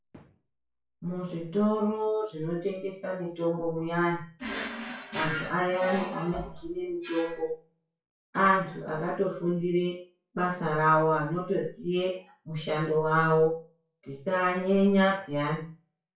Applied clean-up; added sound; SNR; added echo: classical method WPE with log-MMSE.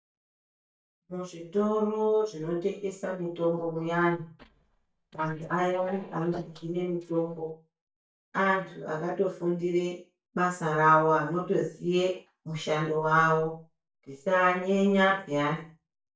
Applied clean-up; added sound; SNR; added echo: neural mask model DeepFilterNet 3.